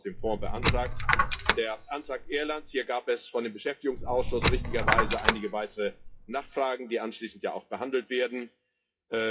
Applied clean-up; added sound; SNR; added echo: classical method WPE with log-MMSE.